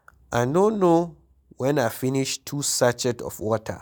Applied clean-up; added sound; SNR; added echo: none; none; none; none.